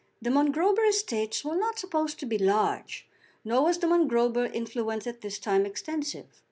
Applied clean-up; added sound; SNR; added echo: none; none; none; none.